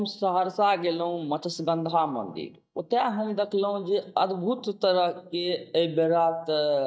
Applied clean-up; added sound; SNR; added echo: neural mask model DeepFilterNet 3.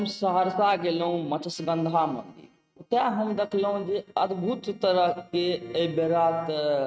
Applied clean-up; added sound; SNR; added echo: neural mask model RNNoise.